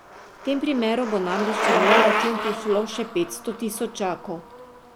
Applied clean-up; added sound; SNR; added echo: none; Bicycle; 0 dB; none.